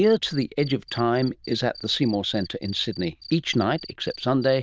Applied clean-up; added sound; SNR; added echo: neural diffusion model UNIVERSE++.